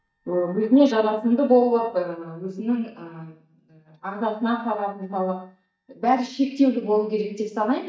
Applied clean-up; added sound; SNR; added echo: neural mask model DeepFilterNet 3.